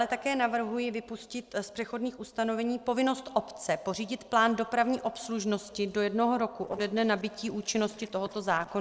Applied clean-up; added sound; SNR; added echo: neural separator model SepFormer DNS4.